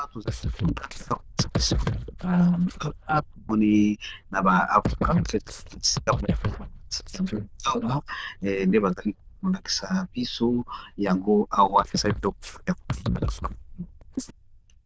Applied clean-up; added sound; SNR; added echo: neural diffusion model UNIVERSE++.